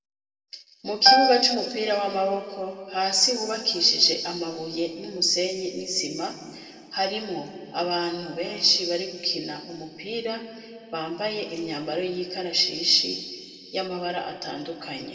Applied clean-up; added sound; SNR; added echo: none; Piano; -2 dB; reverberation time 1.9 s.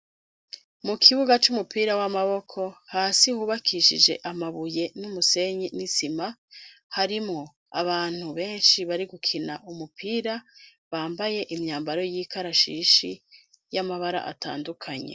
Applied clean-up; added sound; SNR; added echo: none; none; none; none.